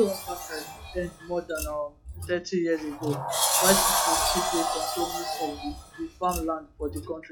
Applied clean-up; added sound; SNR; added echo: classical method log-MMSE.